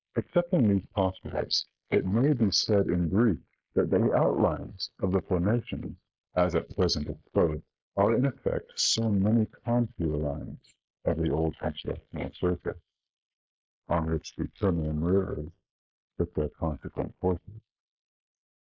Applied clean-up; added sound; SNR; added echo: neural mask model Resemble Enhance denoiser.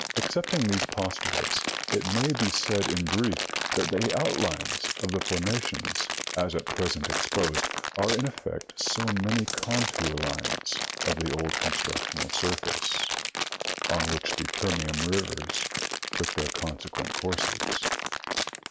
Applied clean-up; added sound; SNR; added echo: none; Crumpling, crinkling; 1 dB; none.